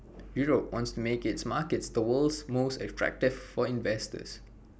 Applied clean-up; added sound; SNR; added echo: none; none; none; none.